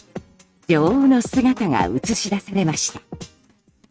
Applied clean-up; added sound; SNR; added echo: neural mask model RNNoise.